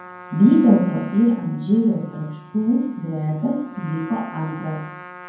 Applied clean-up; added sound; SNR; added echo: none; Trumpet; 19 dB; reverberation time 0.9 s.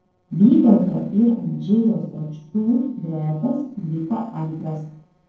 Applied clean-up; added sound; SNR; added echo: neural separator model SepFormer DNS4.